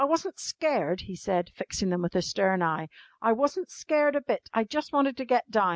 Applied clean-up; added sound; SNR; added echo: none; none; none; none.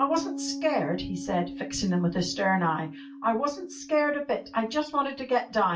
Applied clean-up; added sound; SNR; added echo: none; Piano; 11 dB; reverberation time 0.2 s.